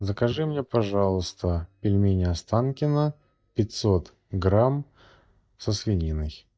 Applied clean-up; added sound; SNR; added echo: neural mask model DeepFilterNet 3.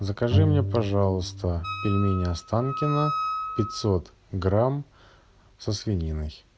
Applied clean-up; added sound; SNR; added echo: none; Bowed string instrument + Wind instrument, woodwind instrument; 2 dB; none.